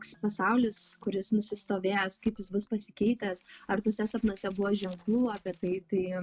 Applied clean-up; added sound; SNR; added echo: neural mask model RNNoise.